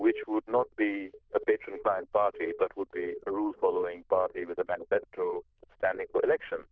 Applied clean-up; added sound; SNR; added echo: neural diffusion model UNIVERSE++.